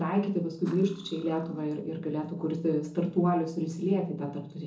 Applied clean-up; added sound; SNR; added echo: neural separator model SepFormer DNS4.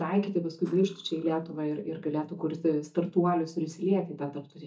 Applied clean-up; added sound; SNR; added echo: neural mask model DeepFilterNet 3.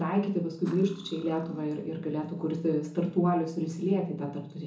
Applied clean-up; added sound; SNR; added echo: none; Cutlery, silverware; 17 dB; reverberation time 0.7 s.